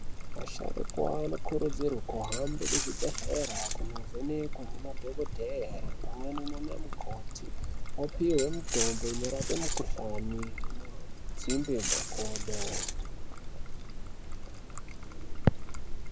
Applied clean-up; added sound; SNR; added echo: none; Trickle, dribble + Glass; -4 dB; none.